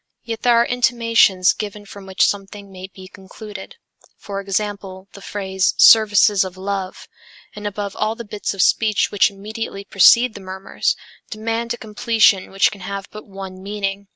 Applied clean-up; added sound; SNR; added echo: none; none; none; none.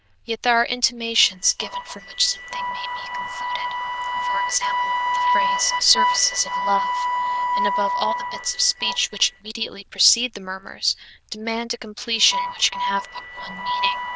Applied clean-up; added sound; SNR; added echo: neural diffusion model UNIVERSE++.